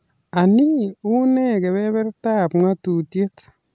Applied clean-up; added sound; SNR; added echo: none; none; none; none.